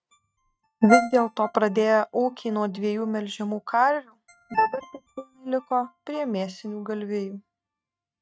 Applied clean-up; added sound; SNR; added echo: neural mask model RNNoise.